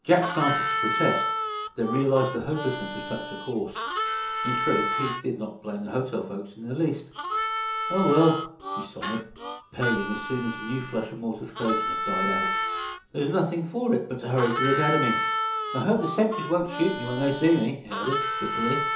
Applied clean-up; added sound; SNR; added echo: none; Harmonica; 3 dB; reverberation time 0.6 s.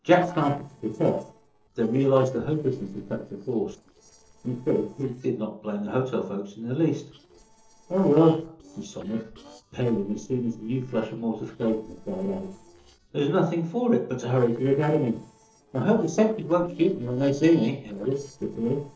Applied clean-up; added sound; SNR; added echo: neural separator model SepFormer DNS4.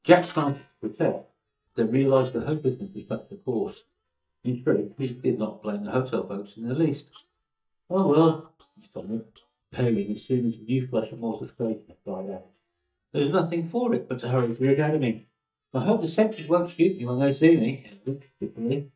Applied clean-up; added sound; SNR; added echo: neural mask model DeepFilterNet 3.